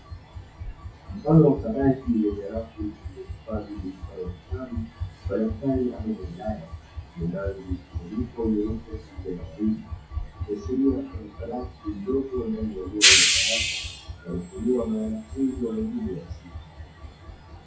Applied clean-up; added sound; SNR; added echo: classical method WPE with log-MMSE.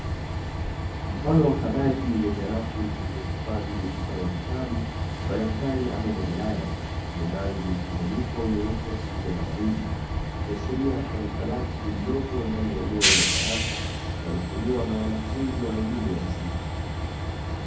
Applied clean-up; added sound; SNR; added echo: none; Train; -1 dB; reverberation time 0.6 s.